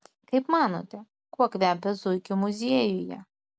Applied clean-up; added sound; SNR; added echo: none; none; none; none.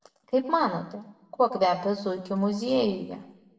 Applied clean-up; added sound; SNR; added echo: none; none; none; reverberation time 0.6 s.